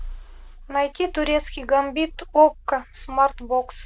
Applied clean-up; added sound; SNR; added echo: none; Purr; 15 dB; none.